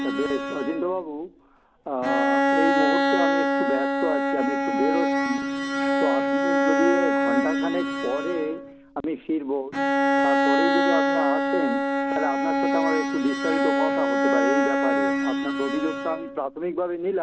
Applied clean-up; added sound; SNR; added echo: none; Bowed string instrument; -5 dB; none.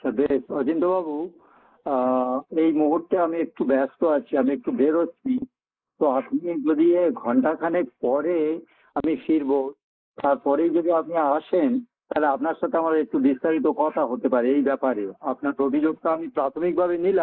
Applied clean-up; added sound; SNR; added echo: neural mask model Resemble Enhance denoiser.